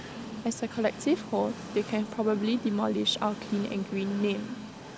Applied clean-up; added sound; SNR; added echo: none; Train; 10 dB; none.